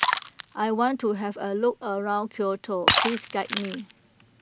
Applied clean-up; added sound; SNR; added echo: none; Shatter; 1 dB; none.